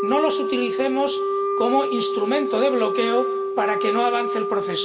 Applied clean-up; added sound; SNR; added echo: none; Wind instrument, woodwind instrument; 0 dB; reverberation time 2.4 s.